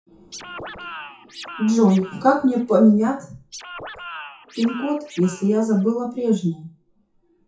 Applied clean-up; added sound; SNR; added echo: classical method WPE with log-MMSE.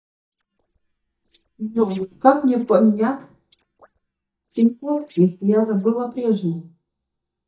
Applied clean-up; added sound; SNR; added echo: neural mask model DeepFilterNet 3.